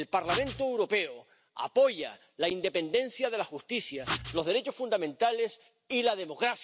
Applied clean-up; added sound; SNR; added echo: none; Writing; 0 dB; none.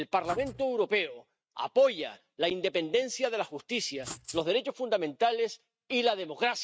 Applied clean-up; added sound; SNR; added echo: neural mask model RNNoise.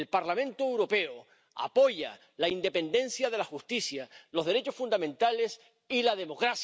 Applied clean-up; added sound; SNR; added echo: none; none; none; none.